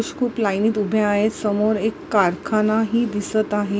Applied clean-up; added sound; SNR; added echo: none; none; none; none.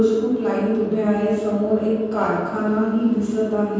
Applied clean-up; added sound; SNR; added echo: none; none; none; reverberation time 1.2 s.